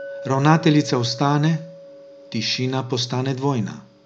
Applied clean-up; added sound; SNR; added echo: none; Chink, clink; 17 dB; none.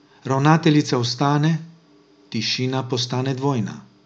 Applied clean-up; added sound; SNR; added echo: none; none; none; none.